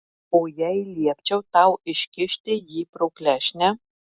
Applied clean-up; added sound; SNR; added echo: none; none; none; none.